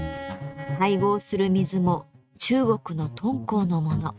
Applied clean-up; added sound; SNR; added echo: neural mask model RNNoise.